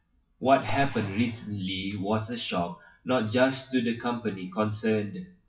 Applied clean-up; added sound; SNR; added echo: classical method WPE with log-MMSE.